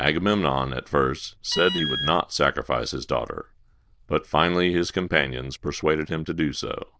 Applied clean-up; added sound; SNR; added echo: neural diffusion model UNIVERSE++.